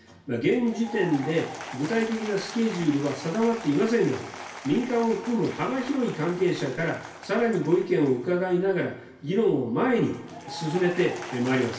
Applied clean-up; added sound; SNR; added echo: none; Applause / Crowd; 15 dB; reverberation time 0.3 s.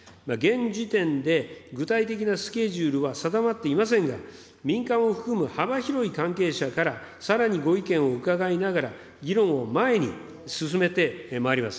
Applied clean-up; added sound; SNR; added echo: none; none; none; none.